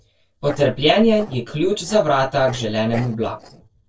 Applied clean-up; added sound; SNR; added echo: neural separator model SepFormer DNS4.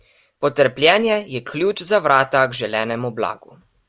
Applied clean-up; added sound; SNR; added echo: none; none; none; none.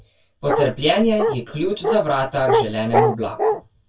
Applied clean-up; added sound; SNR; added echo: none; Bark; 1 dB; reverberation time 0.1 s.